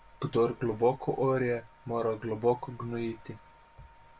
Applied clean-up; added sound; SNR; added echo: none; none; none; none.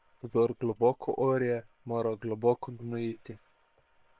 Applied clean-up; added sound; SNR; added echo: neural separator model SepFormer WHAM!.